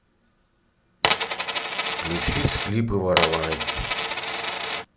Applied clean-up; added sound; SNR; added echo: none; Coin (dropping); -2 dB; none.